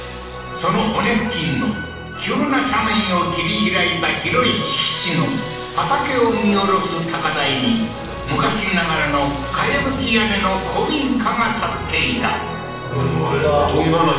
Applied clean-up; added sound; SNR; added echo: none; Water tap, faucet; 16 dB; reverberation time 0.7 s.